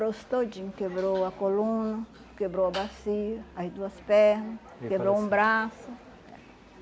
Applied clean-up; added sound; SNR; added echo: none; none; none; none.